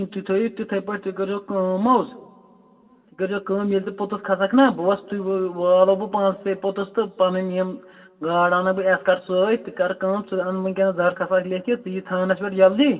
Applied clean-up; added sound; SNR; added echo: none; none; none; reverberation time 1.8 s.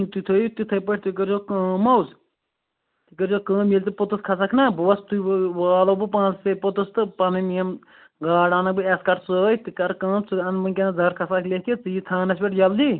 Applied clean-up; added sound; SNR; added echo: none; none; none; none.